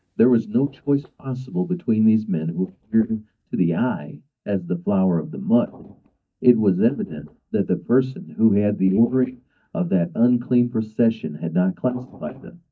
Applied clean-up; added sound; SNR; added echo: neural mask model DeepFilterNet 3.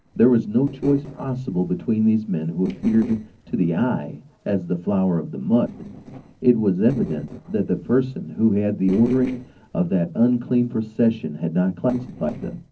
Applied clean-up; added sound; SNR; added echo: neural separator model SepFormer DNS4.